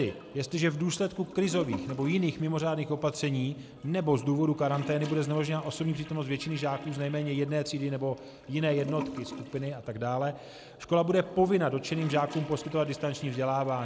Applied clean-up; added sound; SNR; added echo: none; Toilet flush / Gurgling; 16 dB; none.